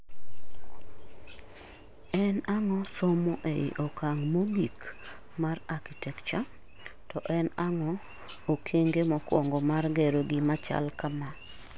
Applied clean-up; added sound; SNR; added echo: none; Rattle (instrument); 17 dB; none.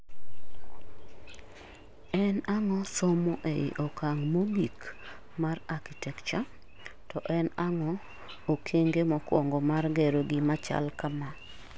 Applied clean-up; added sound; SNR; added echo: none; none; none; none.